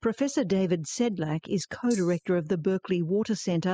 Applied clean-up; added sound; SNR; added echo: classical method spectral subtraction.